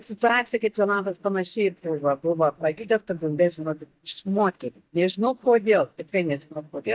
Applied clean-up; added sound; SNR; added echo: neural mask model DeepFilterNet 3.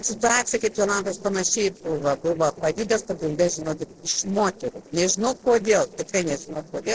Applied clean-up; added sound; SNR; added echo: neural separator model SepFormer DNS4.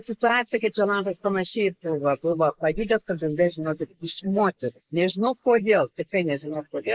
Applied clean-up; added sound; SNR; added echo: neural mask model Resemble Enhance denoiser.